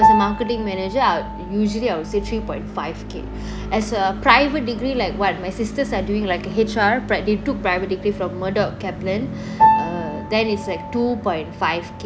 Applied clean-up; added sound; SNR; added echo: none; Piano; 5 dB; none.